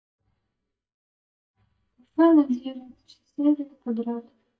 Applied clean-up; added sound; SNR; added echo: neural mask model DeepFilterNet 3.